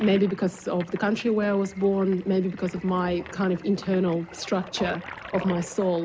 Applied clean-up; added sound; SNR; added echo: none; Toilet flush; 16 dB; none.